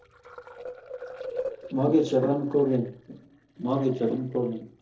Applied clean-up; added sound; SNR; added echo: neural separator model SepFormer DNS4.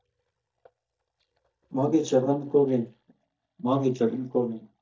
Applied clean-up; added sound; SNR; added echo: neural mask model DeepFilterNet 3.